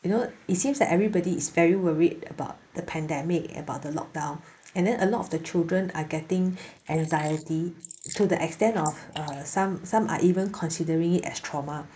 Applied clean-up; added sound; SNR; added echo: neural mask model Resemble Enhance denoiser.